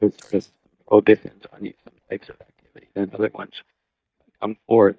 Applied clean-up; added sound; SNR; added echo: neural mask model DeepFilterNet 3.